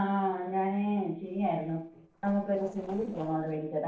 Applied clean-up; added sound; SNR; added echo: neural separator model SepFormer DNS4.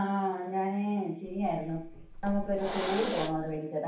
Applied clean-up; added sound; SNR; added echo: none; Hiss; 6 dB; reverberation time 0.6 s.